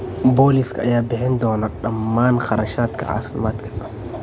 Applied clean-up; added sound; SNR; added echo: none; none; none; none.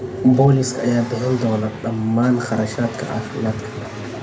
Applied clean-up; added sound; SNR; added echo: none; Accelerating, revving, vroom; 16 dB; reverberation time 0.3 s.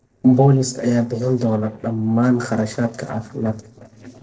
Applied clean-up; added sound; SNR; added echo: neural separator model SepFormer DNS4.